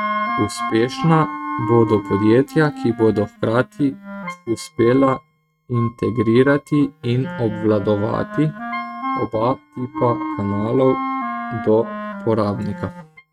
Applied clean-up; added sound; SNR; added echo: neural mask model RNNoise.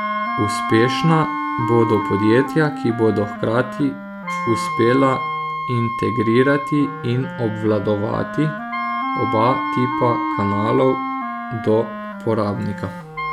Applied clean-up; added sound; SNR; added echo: none; Wind instrument, woodwind instrument + Wind instrument, woodwind instrument; 5 dB; none.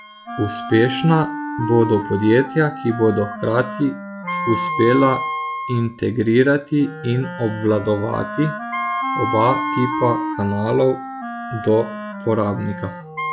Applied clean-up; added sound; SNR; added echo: classical method log-MMSE.